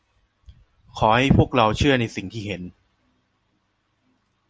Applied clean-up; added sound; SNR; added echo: none; none; none; none.